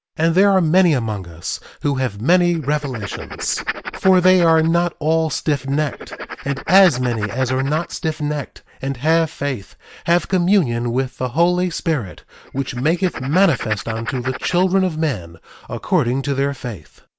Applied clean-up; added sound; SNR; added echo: neural mask model Resemble Enhance denoiser.